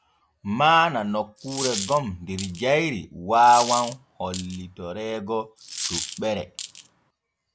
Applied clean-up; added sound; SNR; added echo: none; Coin (dropping); 10 dB; none.